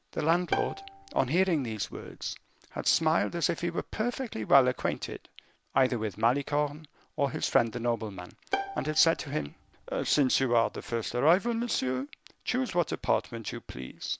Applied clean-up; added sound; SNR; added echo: none; Bowed string instrument; 10 dB; none.